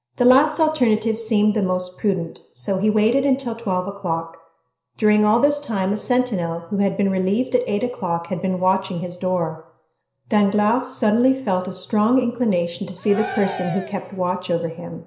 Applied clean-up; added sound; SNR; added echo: none; Cheering; 11 dB; reverberation time 0.5 s.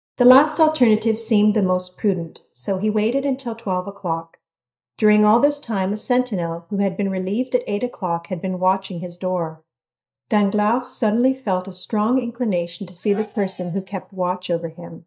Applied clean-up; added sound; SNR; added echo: neural mask model DeepFilterNet 3.